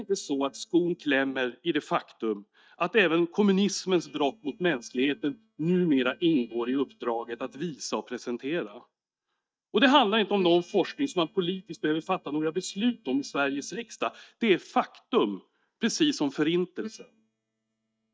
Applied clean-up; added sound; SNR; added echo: neural mask model DeepFilterNet 3.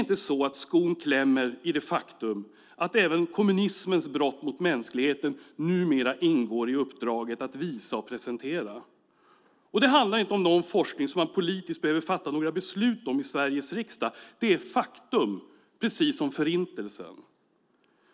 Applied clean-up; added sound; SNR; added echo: none; none; none; none.